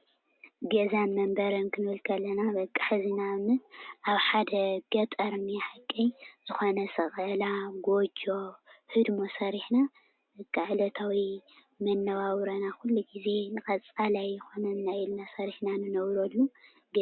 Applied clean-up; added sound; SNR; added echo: none; none; none; none.